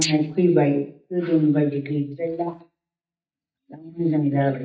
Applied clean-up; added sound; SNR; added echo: neural mask model DeepFilterNet 3.